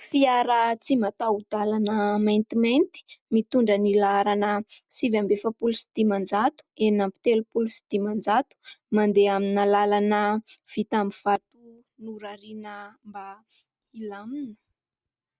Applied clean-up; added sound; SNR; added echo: none; none; none; none.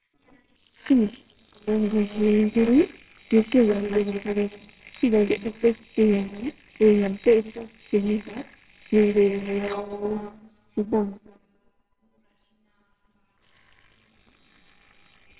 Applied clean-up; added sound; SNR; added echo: neural separator model SepFormer WHAMR!.